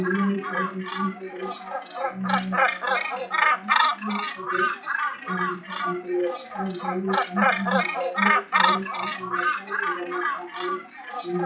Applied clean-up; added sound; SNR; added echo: classical method WPE with log-MMSE.